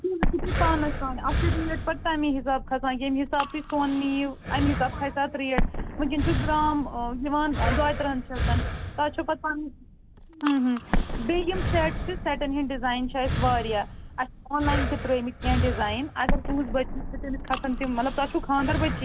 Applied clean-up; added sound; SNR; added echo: none; Explosion + Breathing; 2 dB; none.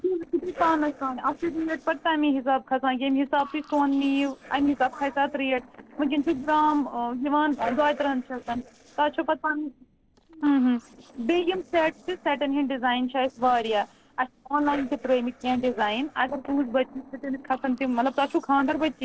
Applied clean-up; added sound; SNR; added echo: neural separator model SepFormer DNS4.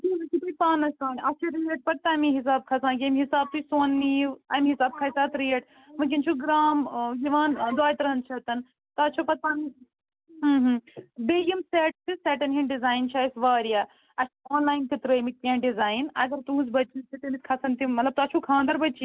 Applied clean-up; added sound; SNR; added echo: none; none; none; none.